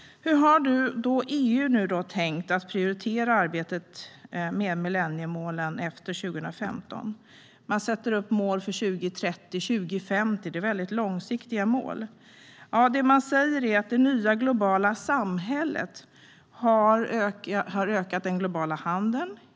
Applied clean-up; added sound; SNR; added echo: none; none; none; none.